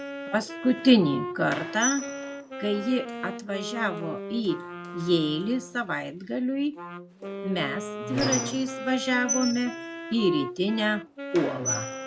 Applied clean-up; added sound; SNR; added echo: none; Wind instrument, woodwind instrument + Squeak; 7 dB; none.